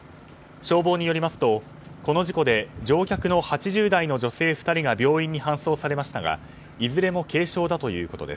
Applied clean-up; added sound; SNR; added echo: none; none; none; none.